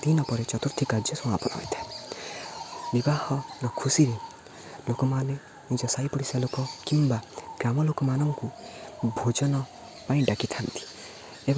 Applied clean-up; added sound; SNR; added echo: none; none; none; none.